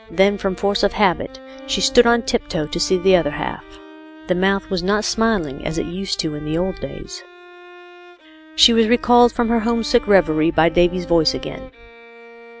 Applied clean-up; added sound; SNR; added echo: none; Bowed string instrument; 19 dB; none.